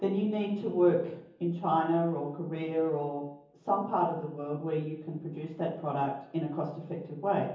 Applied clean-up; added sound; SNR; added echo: none; none; none; reverberation time 0.7 s.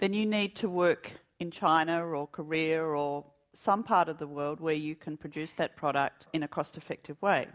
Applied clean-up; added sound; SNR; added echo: none; none; none; none.